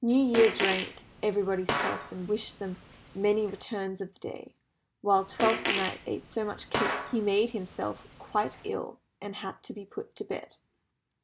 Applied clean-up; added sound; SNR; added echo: none; Fart; 5 dB; none.